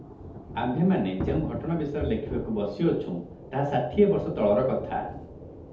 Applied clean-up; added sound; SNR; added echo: none; Thunder / Rain; 11 dB; reverberation time 0.6 s.